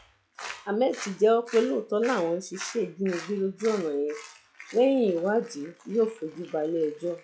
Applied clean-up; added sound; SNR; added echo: classical method log-MMSE.